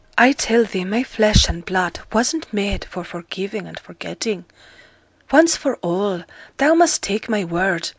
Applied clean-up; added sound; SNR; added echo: none; none; none; none.